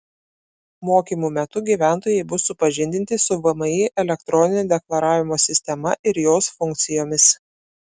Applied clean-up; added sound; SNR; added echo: none; none; none; none.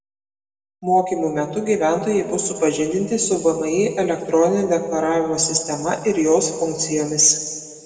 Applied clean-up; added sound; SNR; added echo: none; none; none; reverberation time 1.9 s.